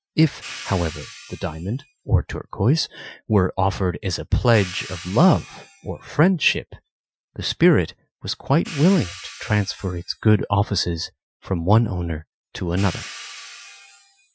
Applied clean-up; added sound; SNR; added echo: classical method Wiener filter.